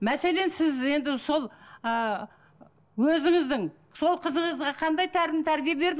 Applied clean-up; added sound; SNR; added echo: none; none; none; none.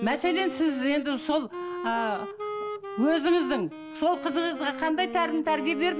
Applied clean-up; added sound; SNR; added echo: none; Wind instrument, woodwind instrument; 9 dB; none.